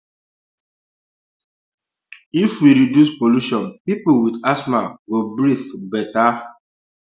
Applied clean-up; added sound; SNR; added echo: none; none; none; none.